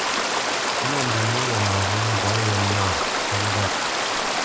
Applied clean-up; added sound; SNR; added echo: none; Stream; -4 dB; none.